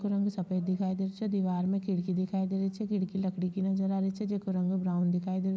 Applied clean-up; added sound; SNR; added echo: none; none; none; none.